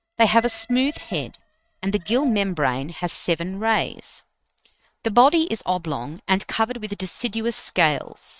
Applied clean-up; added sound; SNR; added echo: neural mask model RNNoise.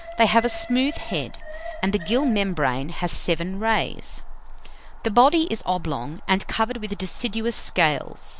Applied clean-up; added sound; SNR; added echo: none; Alarm; 8 dB; none.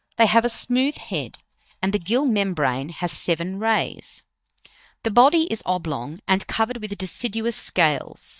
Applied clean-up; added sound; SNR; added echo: neural mask model DeepFilterNet 3.